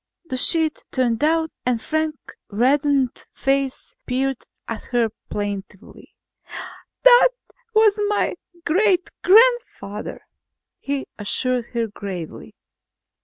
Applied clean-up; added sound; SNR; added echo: none; none; none; none.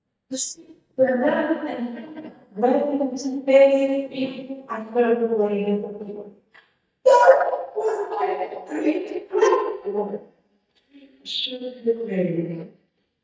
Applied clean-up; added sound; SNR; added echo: neural mask model DeepFilterNet 3.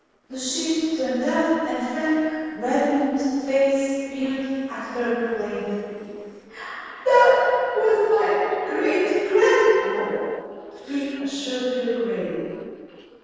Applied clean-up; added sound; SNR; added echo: neural separator model SepFormer DNS4.